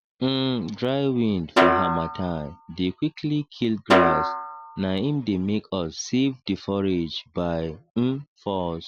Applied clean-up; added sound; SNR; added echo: none; Snare drum; -1 dB; none.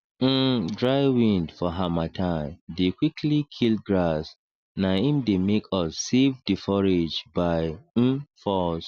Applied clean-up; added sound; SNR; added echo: none; none; none; none.